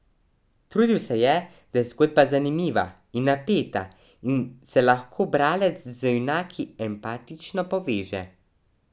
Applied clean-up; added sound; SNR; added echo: none; none; none; none.